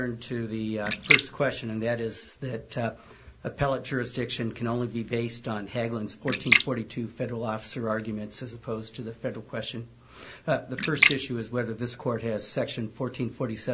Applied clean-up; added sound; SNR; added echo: none; Splash, splatter; -1 dB; none.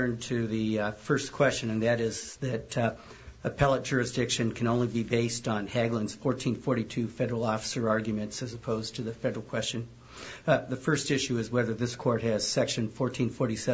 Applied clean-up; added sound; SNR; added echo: none; none; none; none.